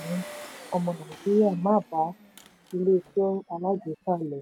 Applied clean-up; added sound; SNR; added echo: none; Engine; 19 dB; none.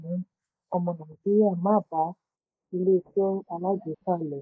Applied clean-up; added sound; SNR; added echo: neural mask model Resemble Enhance denoiser.